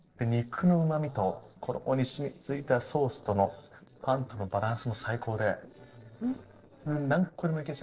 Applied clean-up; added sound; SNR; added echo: neural separator model SepFormer DNS4.